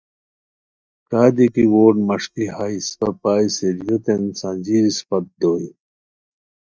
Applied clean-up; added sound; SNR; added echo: neural mask model DeepFilterNet 3.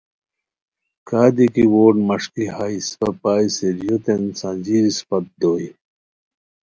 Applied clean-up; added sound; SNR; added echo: none; none; none; none.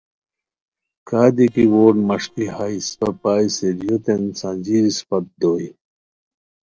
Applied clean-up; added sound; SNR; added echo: neural separator model SepFormer DNS4.